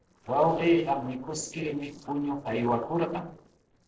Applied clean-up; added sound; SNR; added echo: neural separator model SepFormer DNS4.